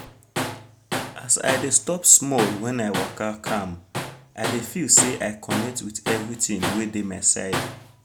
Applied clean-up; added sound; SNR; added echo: none; Tools; 7 dB; none.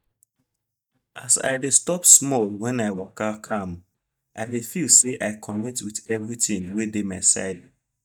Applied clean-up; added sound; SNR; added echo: neural mask model DeepFilterNet 3.